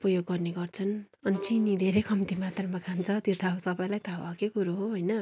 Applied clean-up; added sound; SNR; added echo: none; Bowed string instrument; 19 dB; none.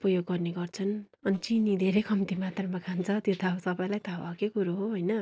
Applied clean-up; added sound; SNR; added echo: neural separator model SepFormer DNS4.